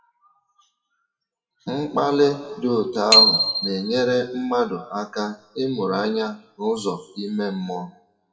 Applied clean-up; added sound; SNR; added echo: classical method WPE with log-MMSE.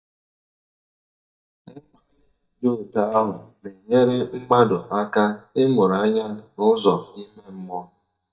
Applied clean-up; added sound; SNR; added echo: neural mask model DeepFilterNet 3.